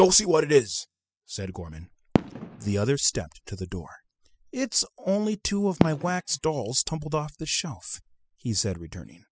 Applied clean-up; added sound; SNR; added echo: classical method spectral subtraction.